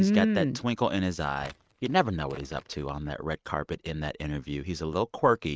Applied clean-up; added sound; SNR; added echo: neural mask model RNNoise.